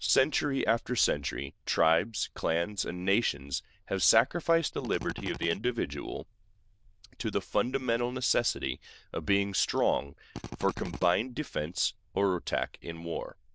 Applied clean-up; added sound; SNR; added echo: neural diffusion model UNIVERSE++.